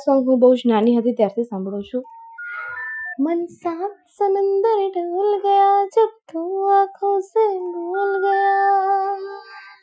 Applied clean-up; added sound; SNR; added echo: classical method Wiener filter.